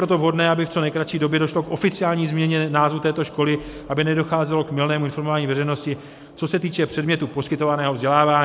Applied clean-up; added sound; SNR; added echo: none; none; none; none.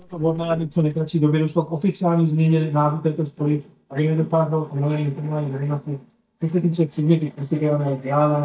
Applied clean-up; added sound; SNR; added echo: neural mask model DeepFilterNet 3.